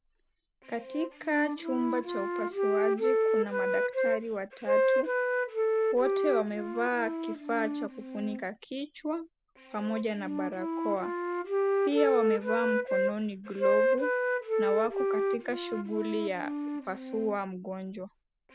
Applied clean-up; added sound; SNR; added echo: none; Wind instrument, woodwind instrument; -4 dB; none.